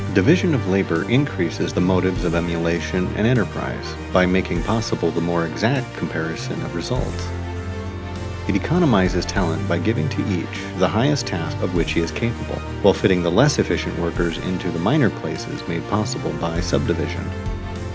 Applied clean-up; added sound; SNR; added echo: none; Musical instrument; 7 dB; none.